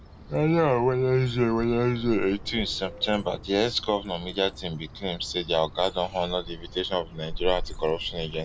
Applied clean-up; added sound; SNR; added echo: none; Bird; 12 dB; none.